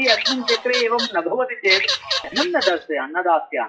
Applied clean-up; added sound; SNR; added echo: classical method WPE with log-MMSE.